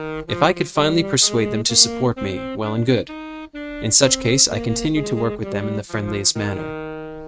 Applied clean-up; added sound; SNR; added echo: neural mask model RNNoise.